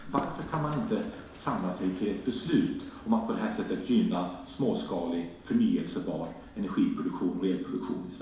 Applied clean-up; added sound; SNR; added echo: none; Run; 17 dB; reverberation time 0.7 s.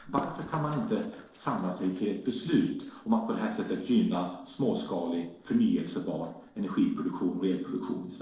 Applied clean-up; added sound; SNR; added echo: neural separator model SepFormer DNS4.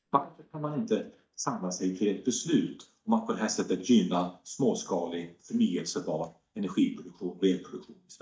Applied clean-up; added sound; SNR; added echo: neural mask model DeepFilterNet 3.